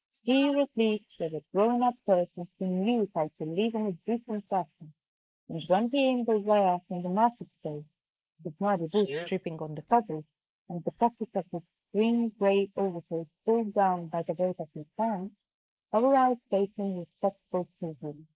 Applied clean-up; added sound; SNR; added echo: neural mask model Resemble Enhance denoiser.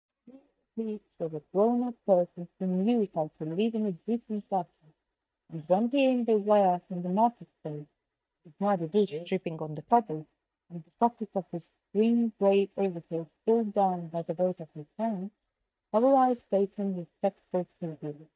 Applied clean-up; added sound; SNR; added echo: neural mask model DeepFilterNet 3.